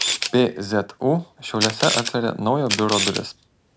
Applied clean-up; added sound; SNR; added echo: none; Camera; 5 dB; none.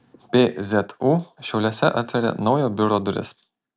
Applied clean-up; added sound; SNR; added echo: none; none; none; none.